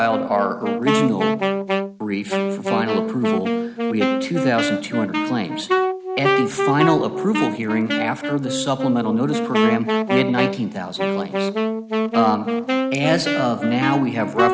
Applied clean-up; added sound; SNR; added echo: none; Wind instrument, woodwind instrument; 0 dB; none.